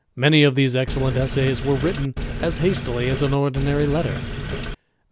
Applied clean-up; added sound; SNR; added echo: none; Sink (filling or washing); 5 dB; none.